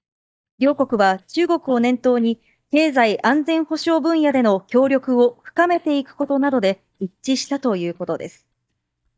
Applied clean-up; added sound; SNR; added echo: neural mask model DeepFilterNet 3.